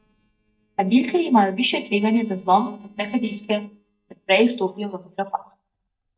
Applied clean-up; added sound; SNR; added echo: neural mask model DeepFilterNet 3.